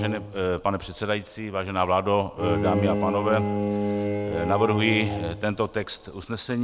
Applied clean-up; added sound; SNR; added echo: none; Bowed string instrument; 3 dB; none.